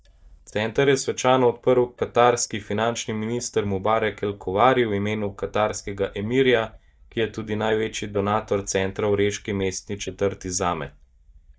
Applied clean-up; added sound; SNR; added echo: neural mask model DeepFilterNet 3.